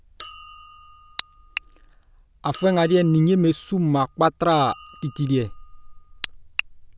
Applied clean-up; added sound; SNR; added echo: none; Chink, clink; 17 dB; none.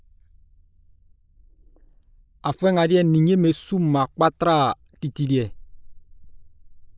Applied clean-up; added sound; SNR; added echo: neural mask model Resemble Enhance denoiser.